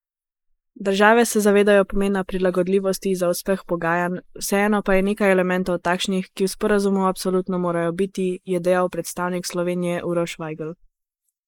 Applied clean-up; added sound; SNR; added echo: neural mask model Resemble Enhance denoiser.